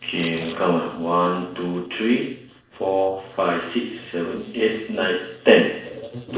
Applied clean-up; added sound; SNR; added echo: neural separator model SepFormer DNS4.